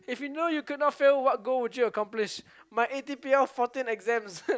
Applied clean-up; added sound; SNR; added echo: none; none; none; none.